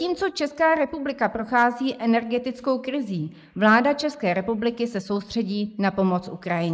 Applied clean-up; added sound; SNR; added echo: neural mask model Resemble Enhance denoiser.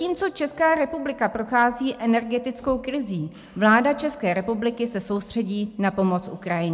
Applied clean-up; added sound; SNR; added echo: none; none; none; none.